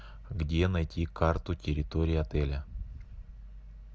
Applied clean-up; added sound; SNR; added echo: none; none; none; none.